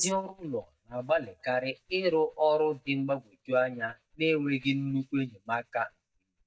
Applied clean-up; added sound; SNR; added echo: neural mask model DeepFilterNet 3.